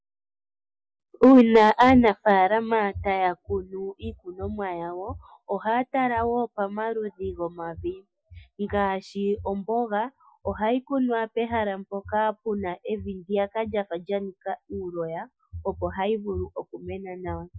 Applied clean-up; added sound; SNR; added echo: none; none; none; none.